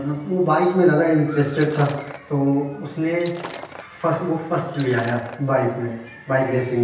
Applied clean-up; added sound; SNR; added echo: none; Shatter; 18 dB; reverberation time 0.9 s.